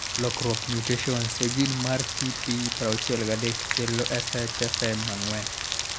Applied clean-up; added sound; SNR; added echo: none; Rain; 0 dB; none.